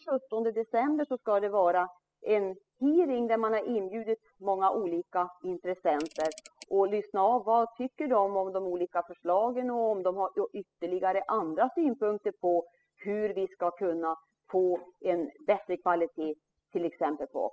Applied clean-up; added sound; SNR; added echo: classical method spectral subtraction.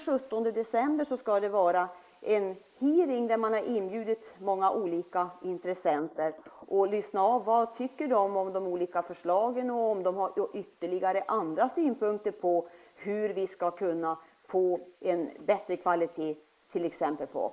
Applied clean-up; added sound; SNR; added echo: neural mask model Resemble Enhance denoiser.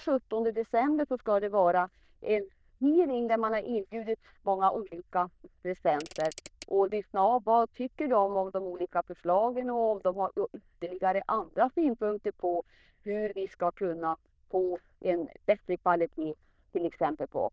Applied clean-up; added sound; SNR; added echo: neural diffusion model UNIVERSE++.